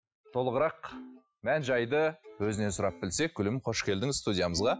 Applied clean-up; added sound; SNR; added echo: classical method Wiener filter.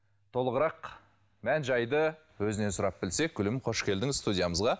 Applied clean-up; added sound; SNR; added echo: none; none; none; none.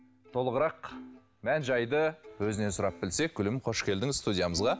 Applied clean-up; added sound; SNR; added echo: none; Plucked string instrument; 20 dB; none.